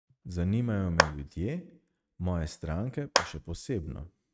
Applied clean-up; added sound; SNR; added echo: neural mask model RNNoise.